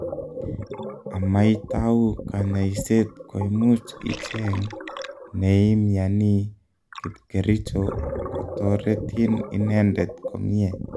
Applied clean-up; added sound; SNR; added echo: none; Gurgling; 11 dB; none.